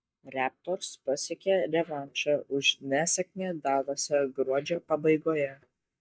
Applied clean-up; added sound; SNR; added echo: neural mask model DeepFilterNet 3.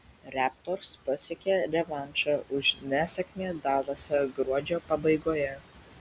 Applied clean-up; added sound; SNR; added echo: none; none; none; none.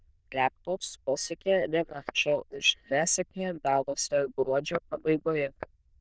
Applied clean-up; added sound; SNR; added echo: neural diffusion model UNIVERSE++.